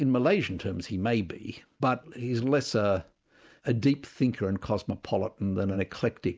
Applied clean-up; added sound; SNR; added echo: none; none; none; none.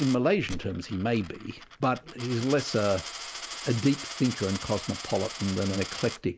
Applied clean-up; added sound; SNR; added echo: none; Coin (dropping); 11 dB; none.